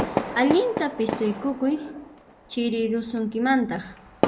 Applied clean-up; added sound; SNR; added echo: none; Fireworks; 6 dB; none.